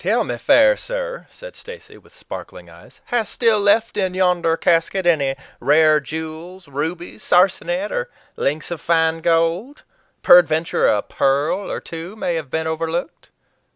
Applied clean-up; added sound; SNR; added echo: none; none; none; none.